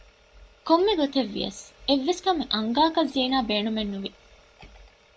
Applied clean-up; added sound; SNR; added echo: none; none; none; none.